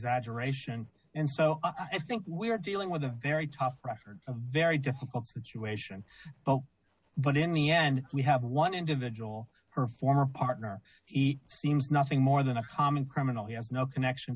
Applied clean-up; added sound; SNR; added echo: none; none; none; none.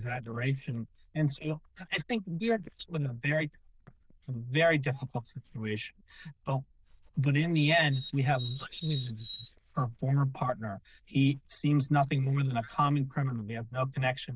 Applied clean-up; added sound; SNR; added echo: neural diffusion model UNIVERSE++.